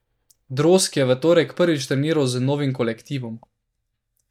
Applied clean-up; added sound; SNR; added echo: neural mask model DeepFilterNet 3.